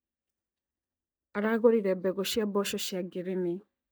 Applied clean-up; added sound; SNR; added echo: neural mask model DeepFilterNet 3.